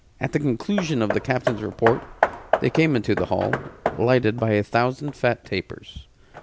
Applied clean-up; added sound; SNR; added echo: none; Hammer; 7 dB; none.